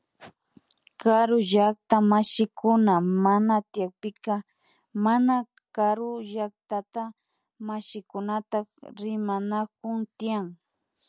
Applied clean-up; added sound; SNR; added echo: none; none; none; none.